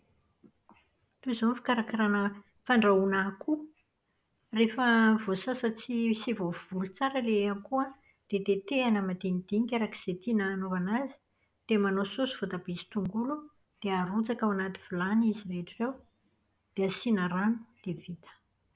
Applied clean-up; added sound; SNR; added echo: none; none; none; none.